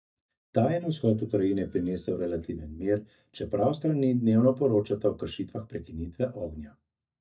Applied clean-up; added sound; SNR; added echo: neural mask model DeepFilterNet 3.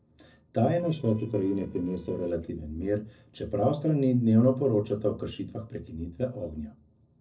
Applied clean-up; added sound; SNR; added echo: neural separator model SepFormer DNS4.